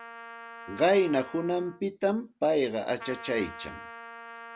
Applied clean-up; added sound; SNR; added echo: none; Trumpet; 16 dB; none.